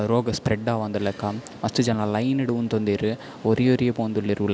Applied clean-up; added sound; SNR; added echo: none; none; none; none.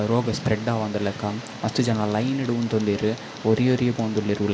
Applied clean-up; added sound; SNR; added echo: none; Tick; 15 dB; reverberation time 2.1 s.